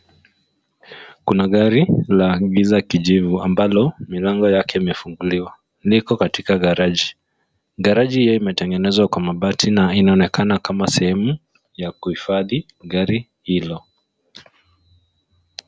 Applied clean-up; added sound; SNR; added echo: none; none; none; none.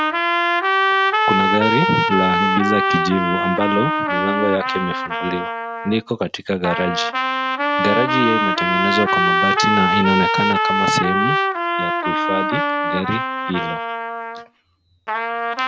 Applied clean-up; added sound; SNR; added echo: none; Trumpet; -3 dB; none.